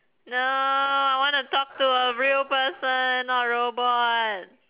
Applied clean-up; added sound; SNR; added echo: none; none; none; none.